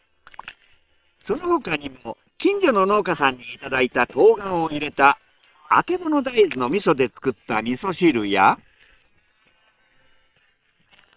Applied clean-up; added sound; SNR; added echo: neural separator model SepFormer WHAM!.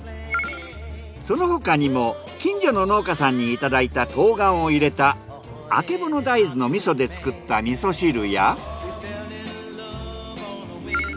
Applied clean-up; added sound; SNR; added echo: none; none; none; none.